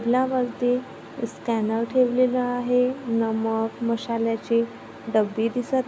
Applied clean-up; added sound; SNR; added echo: none; none; none; none.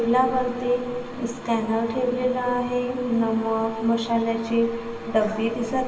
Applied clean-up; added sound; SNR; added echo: none; Cough; 19 dB; reverberation time 2.3 s.